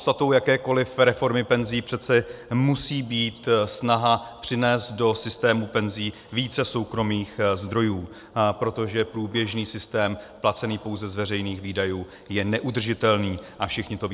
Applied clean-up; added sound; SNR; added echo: none; none; none; none.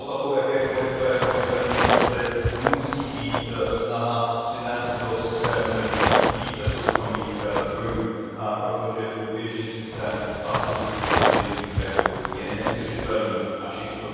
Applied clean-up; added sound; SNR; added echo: none; Walk, footsteps; -1 dB; reverberation time 2.2 s.